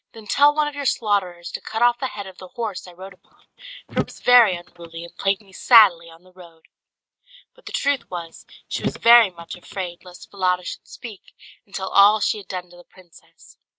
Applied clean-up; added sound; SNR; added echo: neural mask model RNNoise.